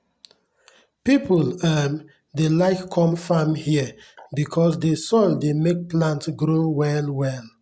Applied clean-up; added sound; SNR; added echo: none; none; none; none.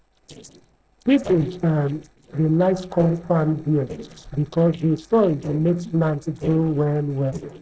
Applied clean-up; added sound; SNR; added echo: neural separator model SepFormer DNS4.